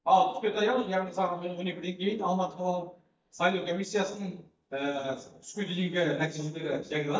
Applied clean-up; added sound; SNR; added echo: neural mask model DeepFilterNet 3.